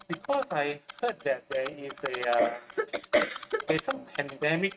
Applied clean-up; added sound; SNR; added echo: neural mask model RNNoise.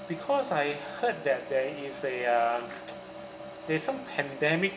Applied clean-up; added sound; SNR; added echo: none; none; none; none.